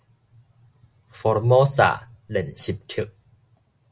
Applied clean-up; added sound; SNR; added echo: none; none; none; none.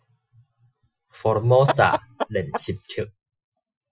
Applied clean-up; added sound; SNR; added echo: classical method Wiener filter.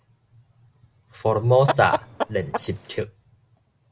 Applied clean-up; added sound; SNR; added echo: none; Chicken, rooster; 4 dB; none.